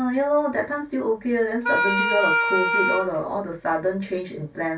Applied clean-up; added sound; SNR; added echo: none; Wind instrument, woodwind instrument; -2 dB; reverberation time 0.1 s.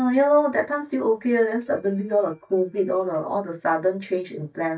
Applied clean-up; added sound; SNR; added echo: neural mask model DeepFilterNet 3.